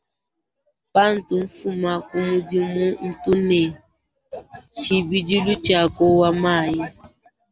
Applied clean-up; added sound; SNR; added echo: none; none; none; none.